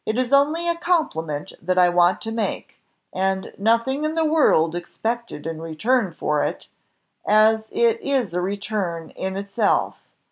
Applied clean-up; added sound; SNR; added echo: none; none; none; none.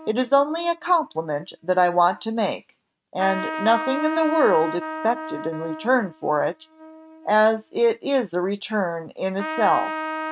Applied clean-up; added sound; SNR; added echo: neural mask model RNNoise.